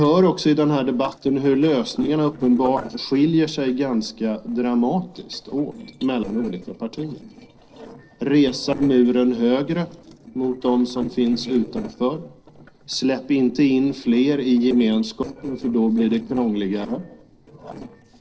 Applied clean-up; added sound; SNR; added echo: neural separator model SepFormer DNS4.